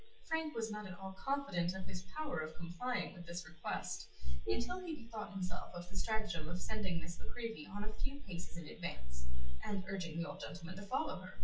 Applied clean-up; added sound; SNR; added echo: classical method WPE with log-MMSE.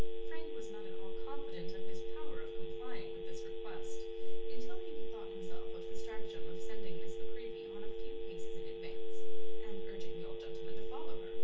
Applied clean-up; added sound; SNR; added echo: none; Telephone; 15 dB; reverberation time 0.4 s.